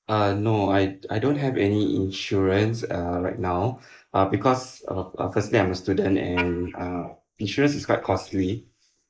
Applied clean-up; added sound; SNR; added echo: neural mask model Resemble Enhance denoiser.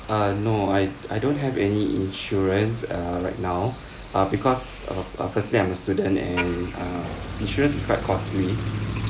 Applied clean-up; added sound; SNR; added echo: none; Motor vehicle (road); 10 dB; none.